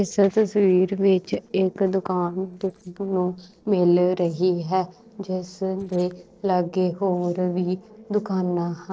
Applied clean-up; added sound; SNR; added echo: neural separator model SepFormer DNS4.